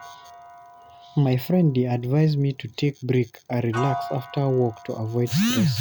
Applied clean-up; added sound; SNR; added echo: none; Piano; 15 dB; none.